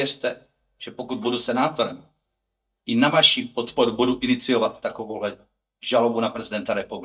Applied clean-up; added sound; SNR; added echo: neural mask model DeepFilterNet 3.